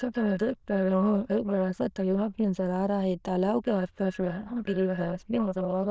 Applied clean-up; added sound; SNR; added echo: neural diffusion model UNIVERSE++.